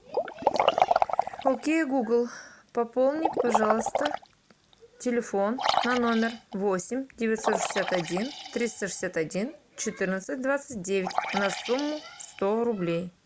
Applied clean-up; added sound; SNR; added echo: none; Liquid; 3 dB; none.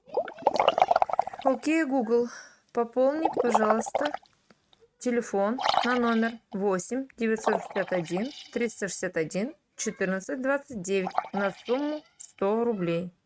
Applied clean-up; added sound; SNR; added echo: neural mask model RNNoise.